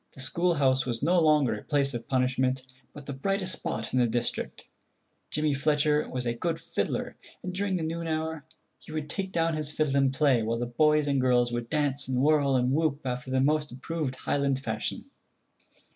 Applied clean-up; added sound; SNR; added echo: none; none; none; none.